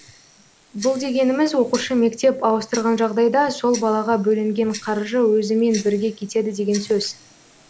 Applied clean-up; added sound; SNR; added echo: none; Tick-tock; 20 dB; none.